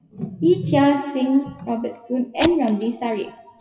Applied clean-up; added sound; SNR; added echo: classical method WPE with log-MMSE.